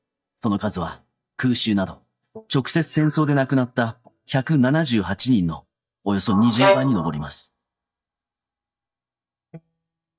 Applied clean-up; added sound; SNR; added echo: neural mask model DeepFilterNet 3.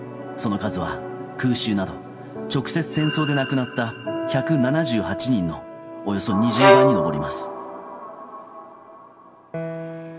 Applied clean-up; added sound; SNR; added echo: none; Bowed string instrument; -4 dB; reverberation time 0.2 s.